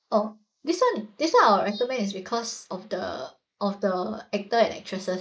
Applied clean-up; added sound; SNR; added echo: neural mask model Resemble Enhance denoiser.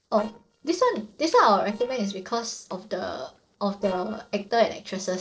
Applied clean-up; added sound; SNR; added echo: neural separator model SepFormer DNS4.